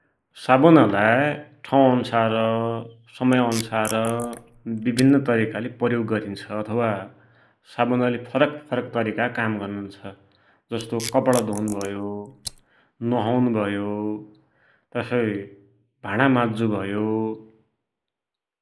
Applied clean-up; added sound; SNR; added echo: neural mask model Resemble Enhance denoiser.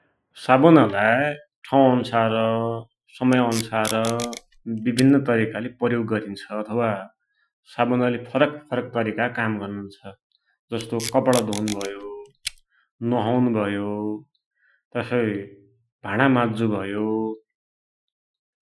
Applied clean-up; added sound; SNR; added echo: classical method Wiener filter.